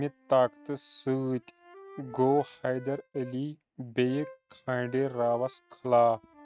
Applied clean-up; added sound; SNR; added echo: neural mask model RNNoise.